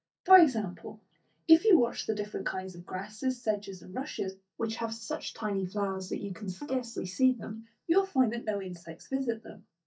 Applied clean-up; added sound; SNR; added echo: neural mask model DeepFilterNet 3.